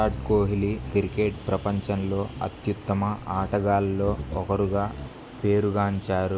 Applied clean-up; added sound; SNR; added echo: none; Bird vocalization, bird call, bird song; 13 dB; none.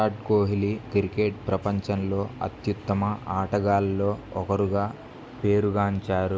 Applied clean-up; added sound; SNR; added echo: none; none; none; none.